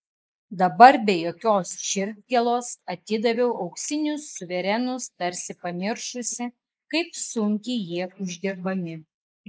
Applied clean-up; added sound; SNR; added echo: neural mask model Resemble Enhance denoiser.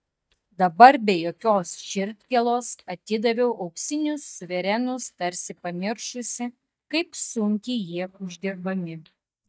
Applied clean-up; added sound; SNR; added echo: neural mask model DeepFilterNet 3.